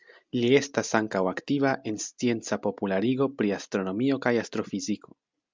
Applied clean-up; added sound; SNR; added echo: none; none; none; none.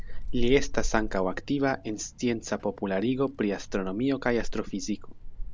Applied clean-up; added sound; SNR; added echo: none; Wind; 3 dB; none.